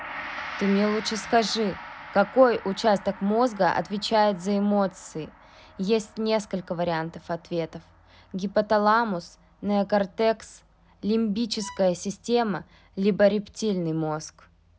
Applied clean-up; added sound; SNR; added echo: none; Gong + Bowed string instrument; 18 dB; none.